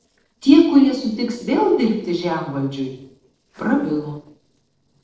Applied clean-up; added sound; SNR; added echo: neural separator model SepFormer DNS4.